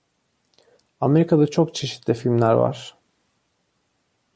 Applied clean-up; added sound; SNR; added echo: none; none; none; none.